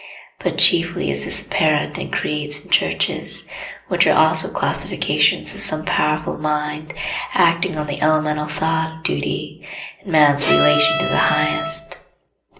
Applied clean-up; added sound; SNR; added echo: none; Bowed string instrument; 1 dB; reverberation time 0.5 s.